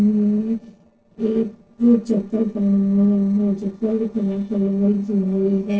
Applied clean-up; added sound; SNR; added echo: neural separator model SepFormer DNS4.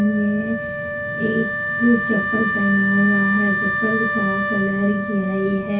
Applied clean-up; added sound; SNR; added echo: none; Wind instrument, woodwind instrument; 2 dB; reverberation time 0.2 s.